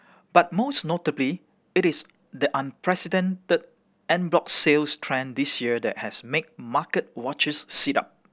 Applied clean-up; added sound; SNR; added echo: none; none; none; none.